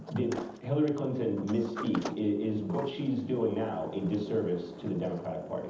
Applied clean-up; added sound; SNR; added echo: none; Sliding door; 13 dB; reverberation time 0.8 s.